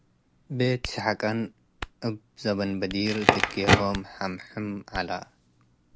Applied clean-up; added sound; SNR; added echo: none; Crackle + Hands; 1 dB; none.